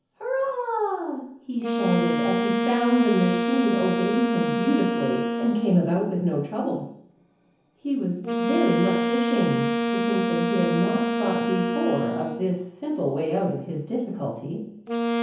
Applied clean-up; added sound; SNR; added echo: none; Wind instrument, woodwind instrument; 1 dB; reverberation time 0.7 s.